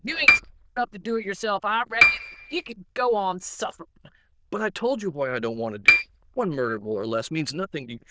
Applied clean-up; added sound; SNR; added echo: neural diffusion model UNIVERSE++.